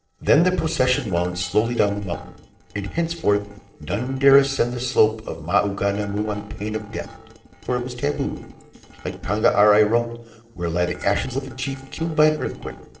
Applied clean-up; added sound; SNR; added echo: neural separator model SepFormer DNS4.